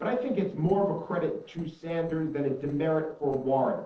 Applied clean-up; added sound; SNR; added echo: neural separator model SepFormer DNS4.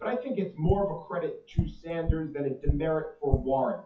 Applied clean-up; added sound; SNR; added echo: classical method WPE with log-MMSE.